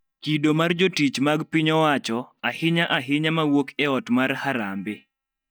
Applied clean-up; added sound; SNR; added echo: neural mask model DeepFilterNet 3.